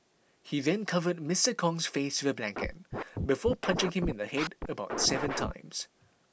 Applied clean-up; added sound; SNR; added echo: none; Scratching (performance technique); 4 dB; none.